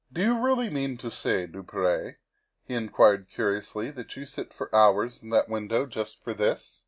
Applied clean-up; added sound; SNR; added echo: none; none; none; none.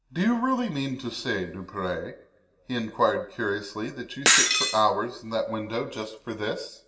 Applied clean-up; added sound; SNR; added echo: none; Shatter; -3 dB; reverberation time 0.8 s.